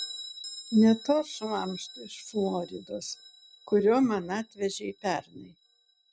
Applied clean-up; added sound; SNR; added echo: none; Bell; 17 dB; none.